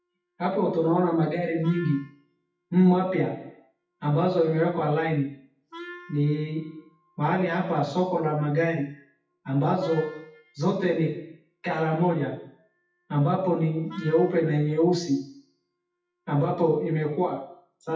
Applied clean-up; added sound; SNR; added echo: classical method WPE with log-MMSE.